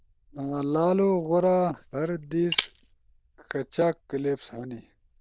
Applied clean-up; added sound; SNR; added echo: neural diffusion model UNIVERSE++.